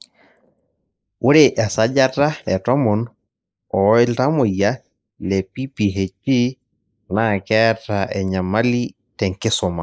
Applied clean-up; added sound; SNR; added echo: neural mask model Resemble Enhance denoiser.